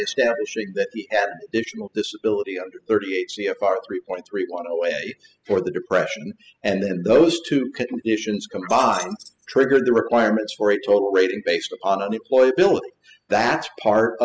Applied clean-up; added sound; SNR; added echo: classical method spectral subtraction.